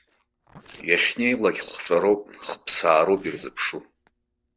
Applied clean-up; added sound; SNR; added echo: neural separator model SepFormer DNS4.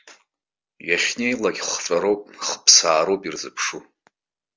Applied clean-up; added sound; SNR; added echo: none; none; none; none.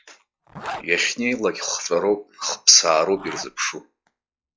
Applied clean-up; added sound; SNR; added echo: classical method log-MMSE.